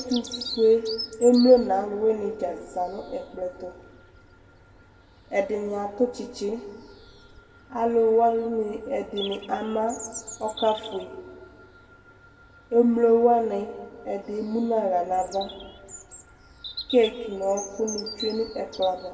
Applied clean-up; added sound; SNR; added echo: none; Bird vocalization, bird call, bird song; 16 dB; reverberation time 1.3 s.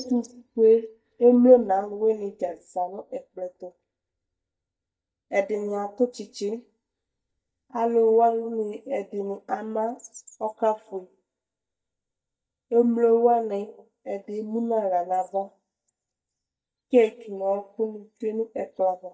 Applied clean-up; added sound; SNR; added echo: neural mask model DeepFilterNet 3.